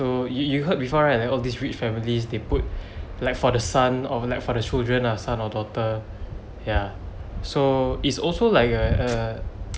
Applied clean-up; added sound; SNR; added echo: none; none; none; none.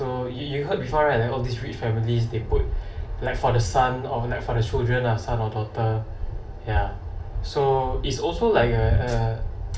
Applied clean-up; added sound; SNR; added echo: none; none; none; reverberation time 0.3 s.